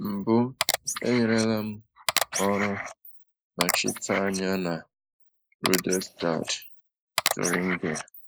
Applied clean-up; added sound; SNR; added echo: neural mask model Resemble Enhance denoiser.